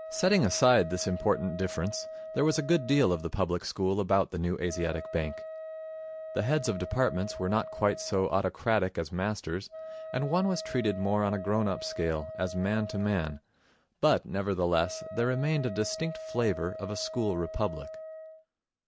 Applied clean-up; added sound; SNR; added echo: none; Wind instrument, woodwind instrument; 12 dB; none.